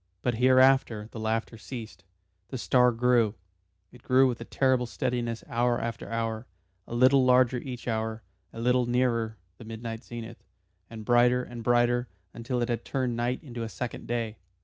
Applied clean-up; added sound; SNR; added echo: none; none; none; none.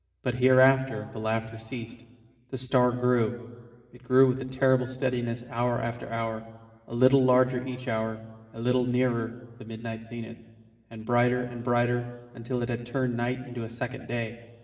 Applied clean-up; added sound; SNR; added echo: none; none; none; reverberation time 1.8 s.